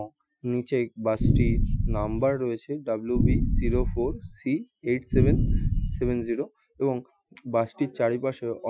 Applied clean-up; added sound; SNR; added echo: classical method Wiener filter.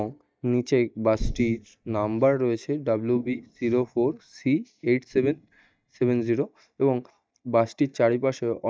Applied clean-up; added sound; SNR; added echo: neural mask model DeepFilterNet 3.